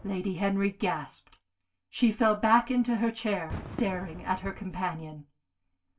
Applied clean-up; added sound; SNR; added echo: none; Fireworks; 17 dB; reverberation time 0.2 s.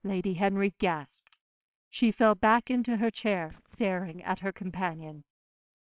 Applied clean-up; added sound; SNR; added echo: neural separator model SepFormer WHAMR!.